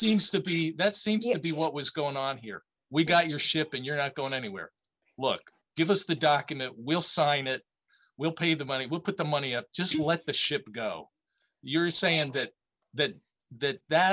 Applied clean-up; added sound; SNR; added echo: neural separator model SepFormer DNS4.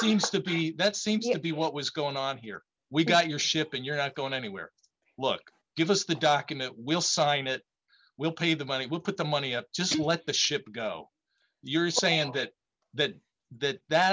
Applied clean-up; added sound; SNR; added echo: none; Guitar; 10 dB; none.